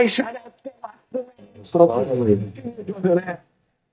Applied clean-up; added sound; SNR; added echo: neural mask model DeepFilterNet 3.